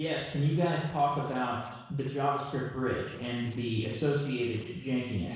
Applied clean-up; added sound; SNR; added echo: neural separator model SepFormer DNS4.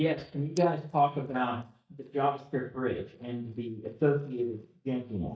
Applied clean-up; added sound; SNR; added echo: neural mask model DeepFilterNet 3.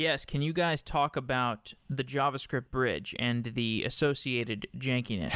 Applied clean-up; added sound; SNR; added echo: none; none; none; none.